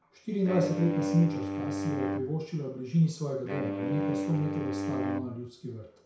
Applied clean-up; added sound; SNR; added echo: none; Wind instrument, woodwind instrument; 3 dB; reverberation time 0.6 s.